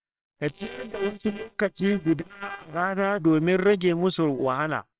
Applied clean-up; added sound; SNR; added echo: neural separator model SepFormer WHAMR!.